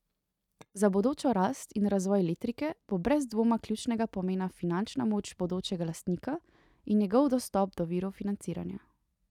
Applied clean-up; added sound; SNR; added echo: neural mask model DeepFilterNet 3.